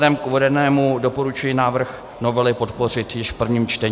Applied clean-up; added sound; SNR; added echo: none; none; none; none.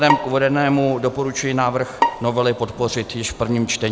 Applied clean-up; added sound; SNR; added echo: none; Bowed string instrument; 7 dB; none.